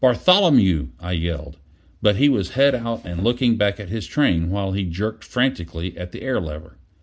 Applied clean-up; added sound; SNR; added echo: none; none; none; none.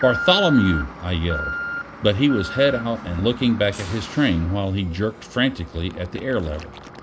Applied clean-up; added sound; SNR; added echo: none; Alarm; 10 dB; none.